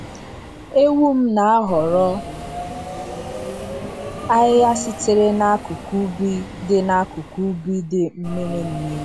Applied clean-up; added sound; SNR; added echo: none; Subway, metro, underground; 12 dB; none.